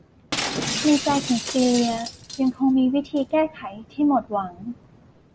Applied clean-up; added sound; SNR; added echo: none; Shatter; 8 dB; none.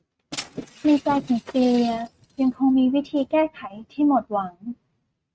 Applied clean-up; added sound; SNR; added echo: neural mask model RNNoise.